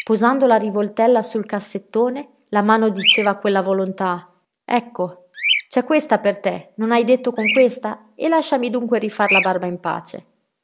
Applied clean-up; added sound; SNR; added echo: none; Bird vocalization, bird call, bird song; 8 dB; none.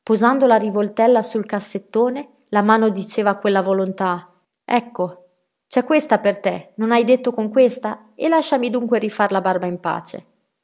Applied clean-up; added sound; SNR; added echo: none; none; none; none.